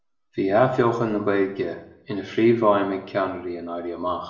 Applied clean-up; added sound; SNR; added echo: none; none; none; reverberation time 0.6 s.